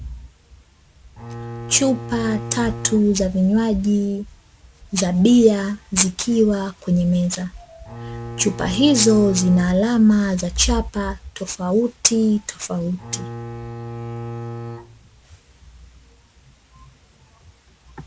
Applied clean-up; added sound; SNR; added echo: none; Bowed string instrument; 12 dB; none.